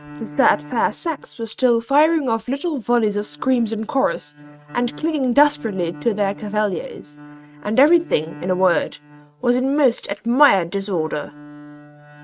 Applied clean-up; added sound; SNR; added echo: neural mask model RNNoise.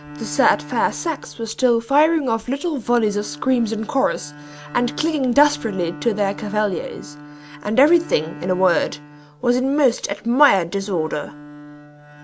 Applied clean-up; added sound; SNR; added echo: none; Bowed string instrument; 18 dB; none.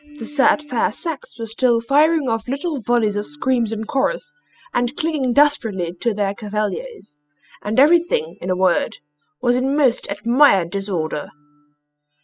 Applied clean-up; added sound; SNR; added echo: classical method spectral subtraction.